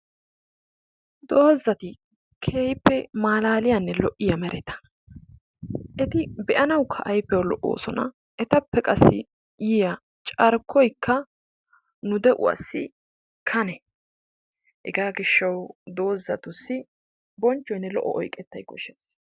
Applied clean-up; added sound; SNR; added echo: none; none; none; none.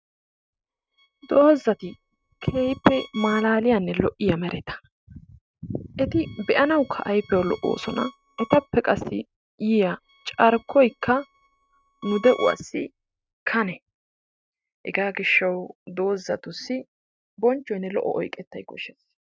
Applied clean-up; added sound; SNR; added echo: neural mask model RNNoise.